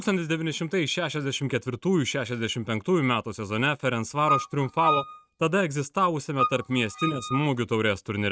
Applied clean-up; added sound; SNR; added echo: neural mask model RNNoise.